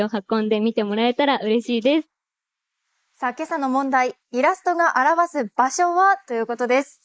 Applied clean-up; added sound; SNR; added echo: neural mask model Resemble Enhance denoiser.